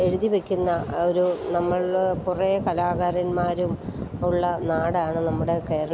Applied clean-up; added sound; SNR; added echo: none; none; none; none.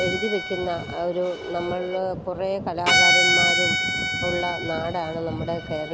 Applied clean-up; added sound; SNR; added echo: none; Bowed string instrument; -2 dB; none.